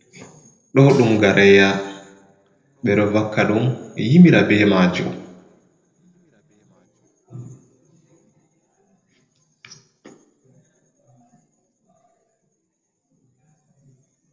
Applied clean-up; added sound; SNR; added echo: neural separator model SepFormer DNS4.